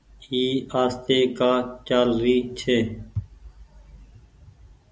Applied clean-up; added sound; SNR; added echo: none; none; none; none.